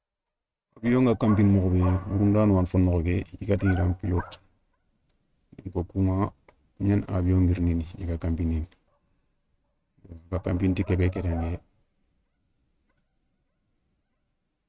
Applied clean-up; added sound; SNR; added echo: neural mask model RNNoise.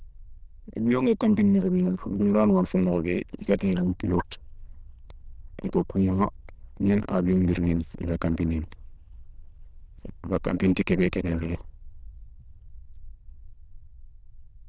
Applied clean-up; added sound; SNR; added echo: neural diffusion model UNIVERSE++.